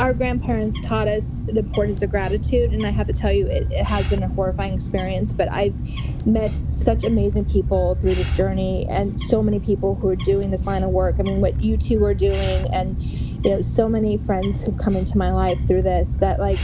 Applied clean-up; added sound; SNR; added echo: none; Bird; 1 dB; none.